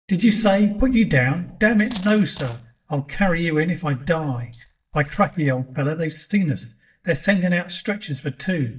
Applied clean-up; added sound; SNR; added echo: neural mask model DeepFilterNet 3.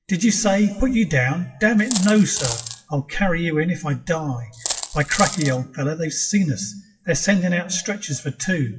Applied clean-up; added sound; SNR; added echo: classical method WPE with log-MMSE.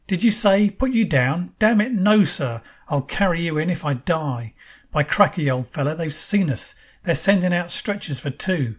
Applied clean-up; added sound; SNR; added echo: none; none; none; none.